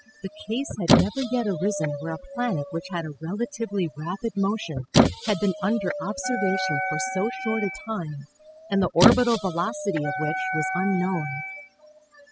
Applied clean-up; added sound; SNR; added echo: classical method spectral subtraction.